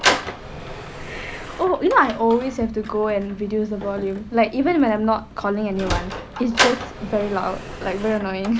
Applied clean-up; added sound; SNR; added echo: none; Sliding door; 6 dB; none.